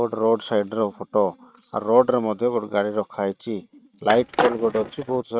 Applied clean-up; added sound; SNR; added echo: neural mask model RNNoise.